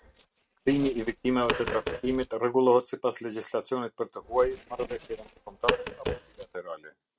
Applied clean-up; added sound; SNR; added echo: neural mask model RNNoise.